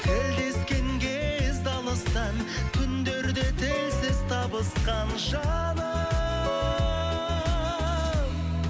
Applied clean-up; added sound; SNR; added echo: none; Acoustic guitar; 12 dB; none.